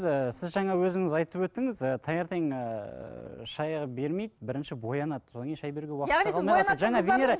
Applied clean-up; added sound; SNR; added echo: none; none; none; none.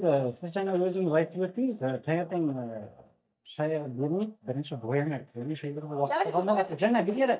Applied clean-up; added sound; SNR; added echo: neural mask model DeepFilterNet 3.